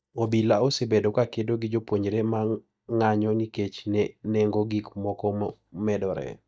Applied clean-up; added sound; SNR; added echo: neural mask model DeepFilterNet 3.